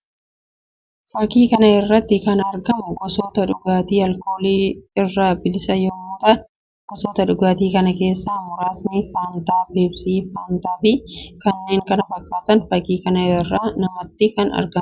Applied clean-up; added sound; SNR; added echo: none; none; none; none.